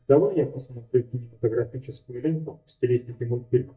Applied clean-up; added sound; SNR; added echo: neural mask model DeepFilterNet 3.